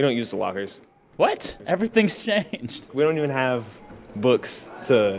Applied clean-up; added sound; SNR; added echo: none; none; none; none.